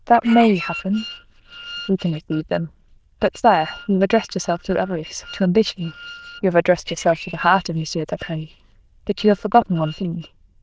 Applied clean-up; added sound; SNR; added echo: neural diffusion model UNIVERSE++.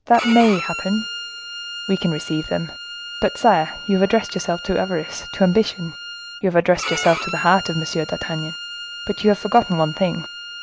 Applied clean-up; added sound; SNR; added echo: none; Bowed string instrument; 11 dB; none.